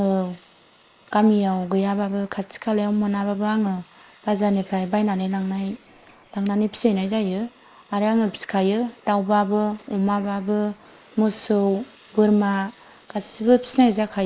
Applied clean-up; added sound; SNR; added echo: neural mask model Resemble Enhance denoiser.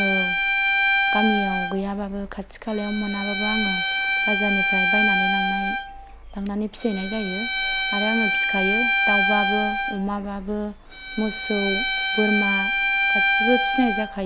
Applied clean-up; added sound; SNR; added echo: none; Bowed string instrument; -3 dB; none.